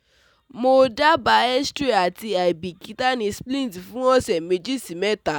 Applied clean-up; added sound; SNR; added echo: none; none; none; none.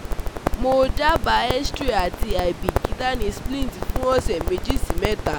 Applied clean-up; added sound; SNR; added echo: none; Crackle; 1 dB; none.